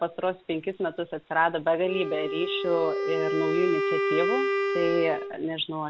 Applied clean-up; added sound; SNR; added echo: none; Wind instrument, woodwind instrument; 2 dB; none.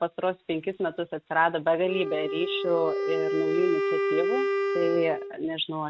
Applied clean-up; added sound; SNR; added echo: neural mask model RNNoise.